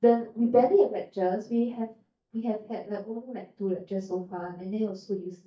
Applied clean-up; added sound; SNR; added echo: neural mask model DeepFilterNet 3.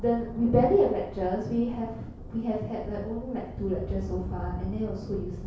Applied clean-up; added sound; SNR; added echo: none; Thunder; 9 dB; reverberation time 0.6 s.